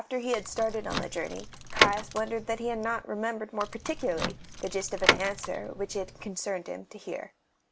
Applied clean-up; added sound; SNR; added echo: none; Door / Car; 0 dB; none.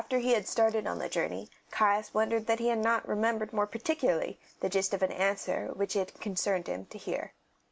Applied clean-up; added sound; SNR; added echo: none; none; none; none.